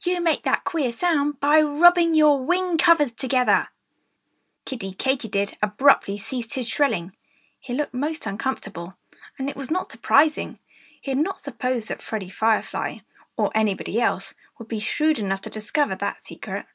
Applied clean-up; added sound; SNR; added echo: none; none; none; none.